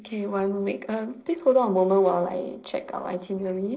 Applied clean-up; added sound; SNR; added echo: neural separator model SepFormer DNS4.